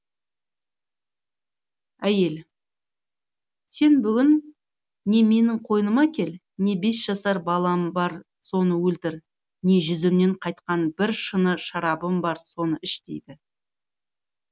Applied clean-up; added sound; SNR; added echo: none; none; none; none.